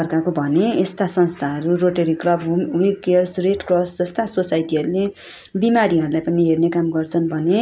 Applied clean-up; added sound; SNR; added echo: none; none; none; none.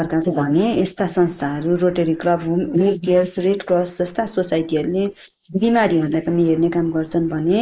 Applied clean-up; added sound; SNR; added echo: neural mask model Resemble Enhance denoiser.